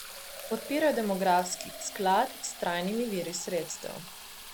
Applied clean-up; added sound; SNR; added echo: none; Fill (with liquid); 13 dB; none.